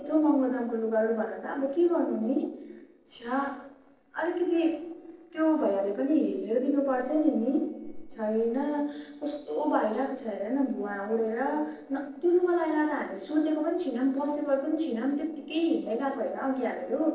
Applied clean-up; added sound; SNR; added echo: neural separator model SepFormer DNS4.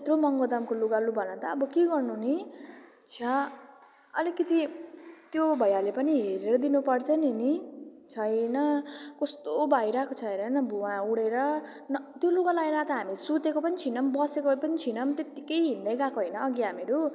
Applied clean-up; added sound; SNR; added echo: none; none; none; none.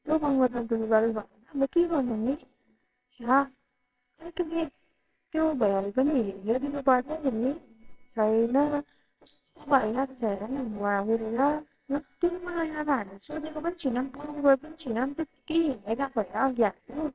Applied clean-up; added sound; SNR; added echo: neural separator model SepFormer WHAMR!.